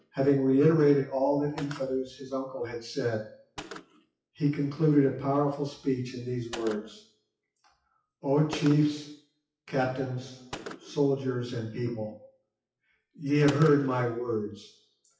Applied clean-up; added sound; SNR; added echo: classical method WPE with log-MMSE.